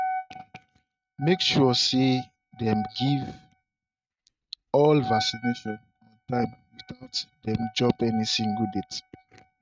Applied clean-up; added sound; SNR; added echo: neural mask model RNNoise.